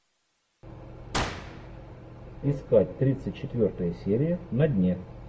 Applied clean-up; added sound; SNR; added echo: none; Gunshot, gunfire; 11 dB; reverberation time 0.5 s.